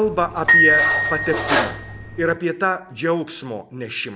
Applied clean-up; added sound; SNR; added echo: none; Cutlery, silverware + Glockenspiel; -2 dB; none.